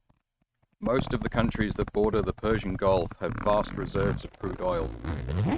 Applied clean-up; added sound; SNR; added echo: neural mask model RNNoise.